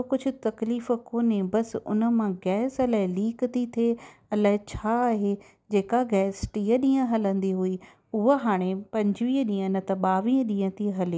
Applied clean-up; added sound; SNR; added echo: none; none; none; none.